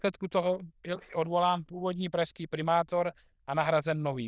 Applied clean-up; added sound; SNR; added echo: neural diffusion model UNIVERSE++.